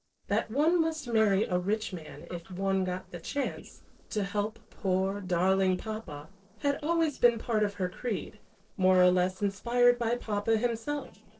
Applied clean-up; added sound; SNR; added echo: neural separator model SepFormer DNS4.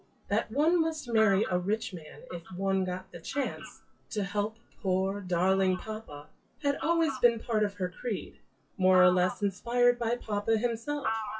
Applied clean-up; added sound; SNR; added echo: classical method WPE with log-MMSE.